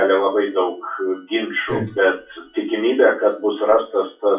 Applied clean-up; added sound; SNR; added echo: classical method WPE with log-MMSE.